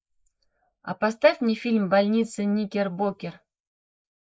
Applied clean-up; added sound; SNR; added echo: neural mask model Resemble Enhance denoiser.